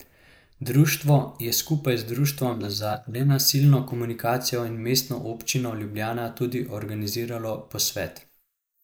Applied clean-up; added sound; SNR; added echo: neural mask model Resemble Enhance denoiser.